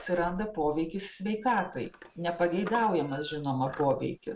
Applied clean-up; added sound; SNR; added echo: neural mask model RNNoise.